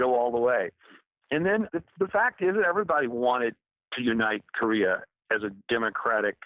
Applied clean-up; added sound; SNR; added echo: none; none; none; none.